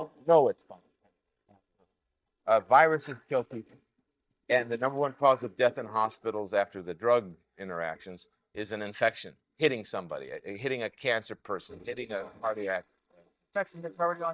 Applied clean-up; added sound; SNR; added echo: neural mask model DeepFilterNet 3.